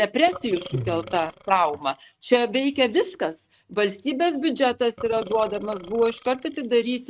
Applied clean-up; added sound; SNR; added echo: neural mask model RNNoise.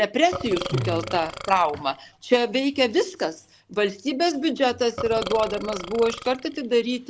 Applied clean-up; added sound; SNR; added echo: none; Burping, eructation; 12 dB; none.